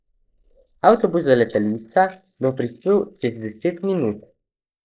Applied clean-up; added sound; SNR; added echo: neural mask model Resemble Enhance denoiser.